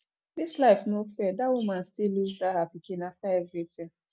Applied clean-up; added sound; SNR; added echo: none; none; none; none.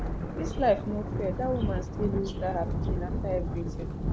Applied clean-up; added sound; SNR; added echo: none; Thunder; -1 dB; none.